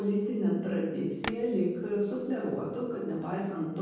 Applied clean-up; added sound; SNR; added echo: none; Tap; 12 dB; reverberation time 1.3 s.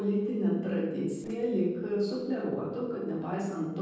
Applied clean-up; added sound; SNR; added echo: neural separator model SepFormer DNS4.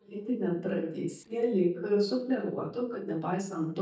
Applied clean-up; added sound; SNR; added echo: neural mask model DeepFilterNet 3.